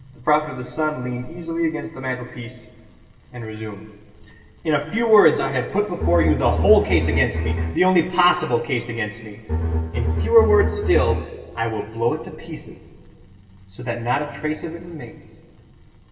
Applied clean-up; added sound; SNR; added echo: none; Bowed string instrument; -1 dB; reverberation time 2.4 s.